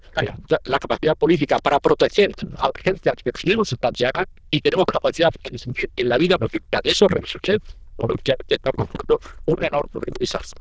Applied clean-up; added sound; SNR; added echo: neural diffusion model UNIVERSE++.